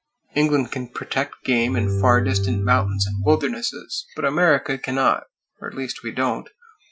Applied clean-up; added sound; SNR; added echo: classical method Wiener filter.